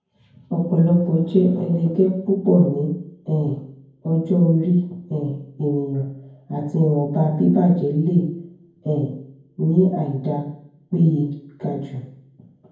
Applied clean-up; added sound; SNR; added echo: none; none; none; reverberation time 0.9 s.